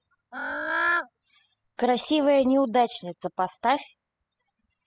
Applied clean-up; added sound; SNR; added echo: classical method spectral subtraction.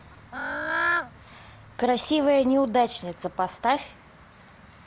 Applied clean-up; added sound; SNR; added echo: none; Bird / Fowl; 8 dB; none.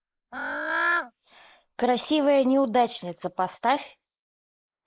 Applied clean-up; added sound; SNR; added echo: neural mask model Resemble Enhance denoiser.